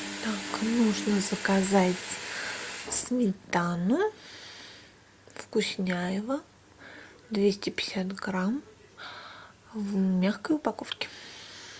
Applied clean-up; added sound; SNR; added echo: none; none; none; none.